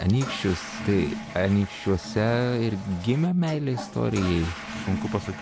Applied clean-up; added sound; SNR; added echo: none; Toilet flush / Water; 11 dB; none.